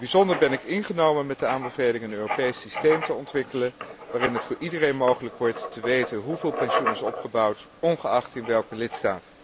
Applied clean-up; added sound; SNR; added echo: none; Writing; 9 dB; none.